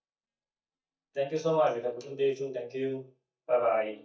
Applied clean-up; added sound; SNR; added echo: neural mask model DeepFilterNet 3.